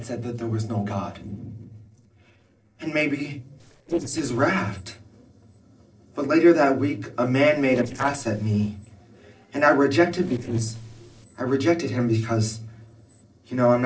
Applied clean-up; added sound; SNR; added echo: neural separator model SepFormer DNS4.